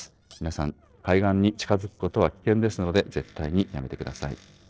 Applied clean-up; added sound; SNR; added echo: neural separator model SepFormer DNS4.